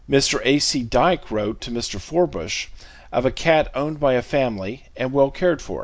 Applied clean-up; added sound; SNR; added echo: none; none; none; none.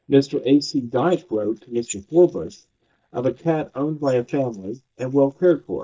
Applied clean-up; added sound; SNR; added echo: neural mask model DeepFilterNet 3.